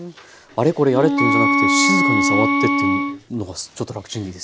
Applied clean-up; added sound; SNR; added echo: none; Wind instrument, woodwind instrument + Wind instrument, woodwind instrument; -4 dB; none.